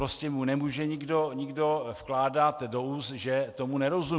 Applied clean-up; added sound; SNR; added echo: none; none; none; none.